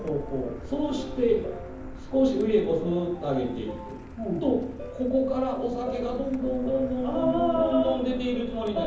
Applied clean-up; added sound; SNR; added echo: none; Car; 14 dB; reverberation time 0.7 s.